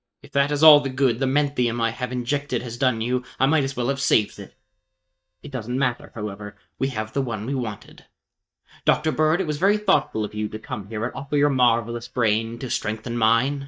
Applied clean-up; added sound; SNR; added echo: neural mask model DeepFilterNet 3.